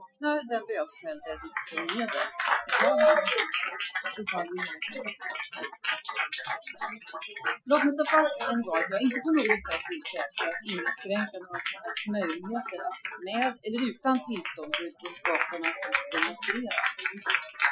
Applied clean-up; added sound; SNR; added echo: classical method Wiener filter.